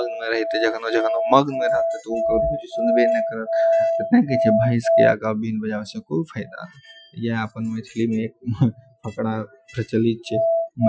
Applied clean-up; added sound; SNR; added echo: classical method Wiener filter.